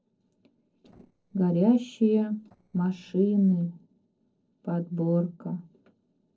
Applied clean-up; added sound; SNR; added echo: neural separator model SepFormer DNS4.